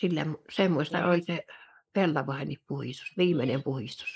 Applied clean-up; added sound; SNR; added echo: neural mask model Resemble Enhance denoiser.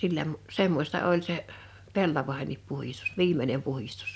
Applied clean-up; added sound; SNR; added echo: none; none; none; none.